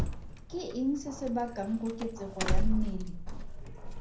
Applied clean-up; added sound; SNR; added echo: none; Doorbell; -4 dB; reverberation time 0.6 s.